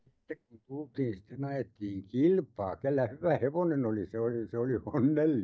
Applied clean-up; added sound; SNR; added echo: neural mask model DeepFilterNet 3.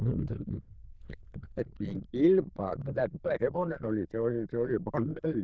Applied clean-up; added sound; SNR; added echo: neural diffusion model UNIVERSE++.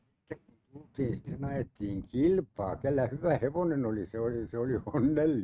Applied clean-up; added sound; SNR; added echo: neural mask model RNNoise.